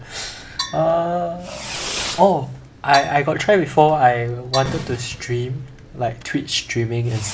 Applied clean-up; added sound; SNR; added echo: none; Percussion + Fireworks; 13 dB; none.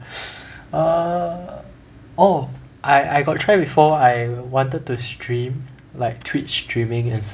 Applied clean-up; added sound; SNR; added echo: none; none; none; none.